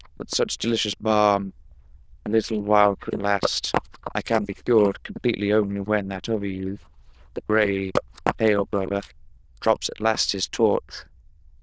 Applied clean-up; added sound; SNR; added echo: neural diffusion model UNIVERSE++.